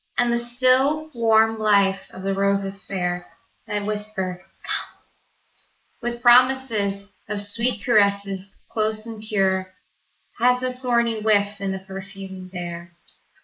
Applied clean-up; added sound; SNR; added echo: neural mask model Resemble Enhance denoiser.